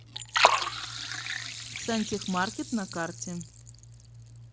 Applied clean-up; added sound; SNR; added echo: none; Liquid; -4 dB; none.